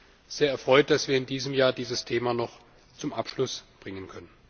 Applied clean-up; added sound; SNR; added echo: none; none; none; none.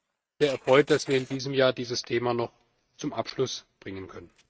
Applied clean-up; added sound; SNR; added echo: neural mask model RNNoise.